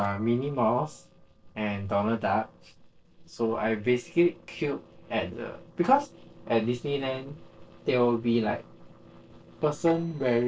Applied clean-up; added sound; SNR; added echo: neural separator model SepFormer DNS4.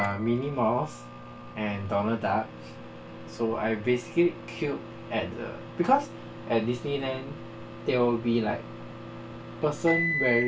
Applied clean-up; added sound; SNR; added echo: none; Microwave oven; 9 dB; reverberation time 0.2 s.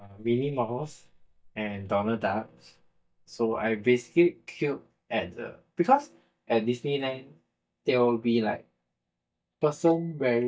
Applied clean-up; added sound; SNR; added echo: neural mask model DeepFilterNet 3.